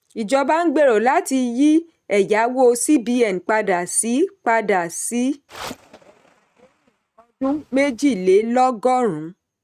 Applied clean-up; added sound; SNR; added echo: neural mask model RNNoise.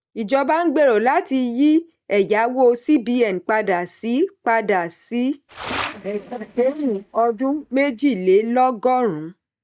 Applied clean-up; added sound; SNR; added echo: neural mask model DeepFilterNet 3.